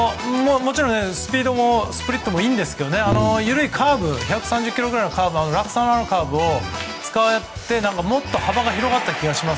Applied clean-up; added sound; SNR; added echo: none; Fireworks; 18 dB; none.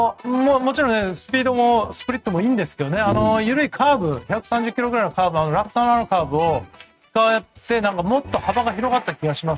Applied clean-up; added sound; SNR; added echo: neural mask model RNNoise.